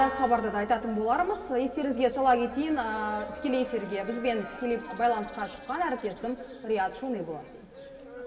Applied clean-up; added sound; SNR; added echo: none; Church bell; 18 dB; reverberation time 1.0 s.